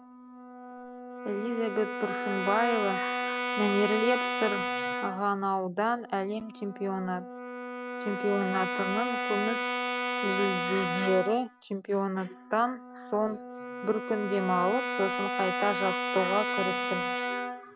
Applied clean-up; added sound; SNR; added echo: none; Brass instrument; 2 dB; none.